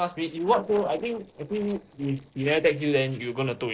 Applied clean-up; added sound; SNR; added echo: neural separator model SepFormer DNS4.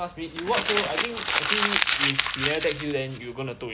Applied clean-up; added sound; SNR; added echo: none; Crumpling, crinkling; -3 dB; none.